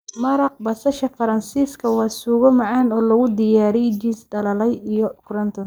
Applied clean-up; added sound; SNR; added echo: neural mask model DeepFilterNet 3.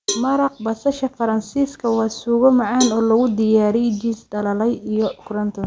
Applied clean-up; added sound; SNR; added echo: none; Cowbell; 15 dB; none.